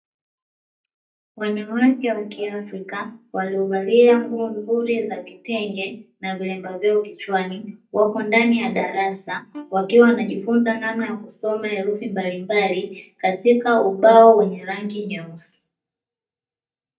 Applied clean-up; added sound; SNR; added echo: neural mask model DeepFilterNet 3.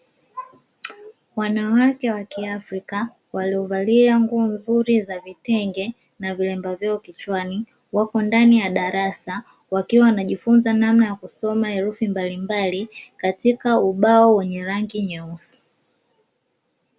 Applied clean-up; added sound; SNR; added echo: none; none; none; none.